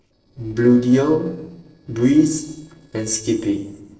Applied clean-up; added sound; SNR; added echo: neural separator model SepFormer DNS4.